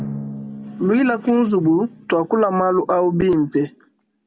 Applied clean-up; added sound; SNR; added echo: none; Drum; 16 dB; none.